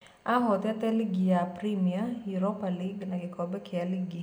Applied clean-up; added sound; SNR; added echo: none; none; none; none.